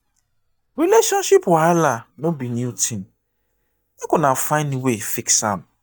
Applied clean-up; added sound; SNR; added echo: neural mask model DeepFilterNet 3.